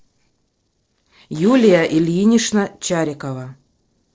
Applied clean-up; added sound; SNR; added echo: neural separator model SepFormer DNS4.